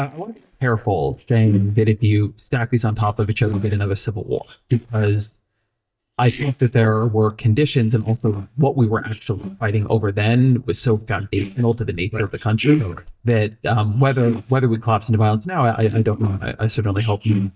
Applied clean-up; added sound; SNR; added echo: neural mask model DeepFilterNet 3.